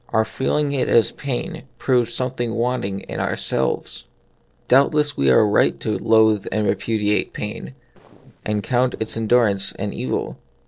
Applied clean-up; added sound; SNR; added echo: neural separator model SepFormer DNS4.